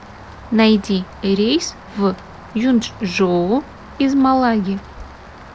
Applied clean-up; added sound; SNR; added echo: none; Rain; 19 dB; none.